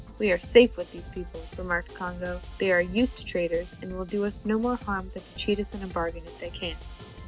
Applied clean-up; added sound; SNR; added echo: none; Drum kit; 13 dB; none.